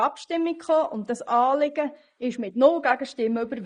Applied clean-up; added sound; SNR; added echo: neural mask model Resemble Enhance denoiser.